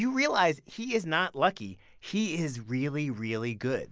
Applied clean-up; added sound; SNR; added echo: neural mask model Resemble Enhance denoiser.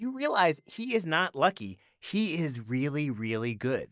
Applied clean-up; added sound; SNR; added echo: neural mask model DeepFilterNet 3.